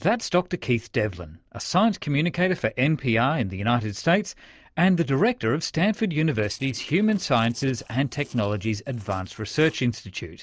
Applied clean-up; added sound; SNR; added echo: neural separator model SepFormer DNS4.